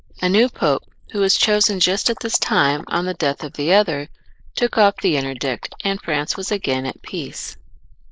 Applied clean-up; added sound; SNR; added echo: neural mask model Resemble Enhance denoiser.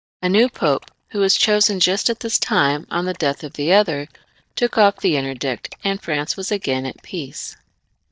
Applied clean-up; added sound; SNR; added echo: neural mask model DeepFilterNet 3.